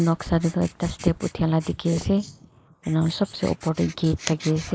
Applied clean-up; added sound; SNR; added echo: neural mask model Resemble Enhance denoiser.